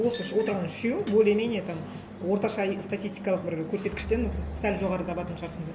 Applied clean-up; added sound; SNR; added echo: none; Drum; 10 dB; none.